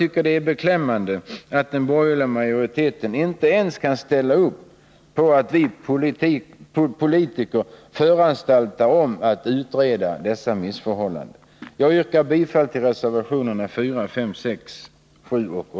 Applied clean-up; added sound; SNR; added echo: none; none; none; none.